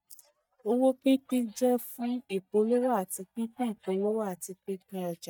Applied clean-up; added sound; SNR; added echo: neural mask model DeepFilterNet 3.